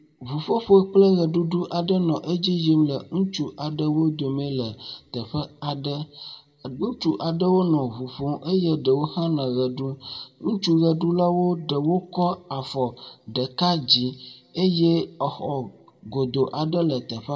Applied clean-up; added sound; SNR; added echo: none; none; none; reverberation time 0.6 s.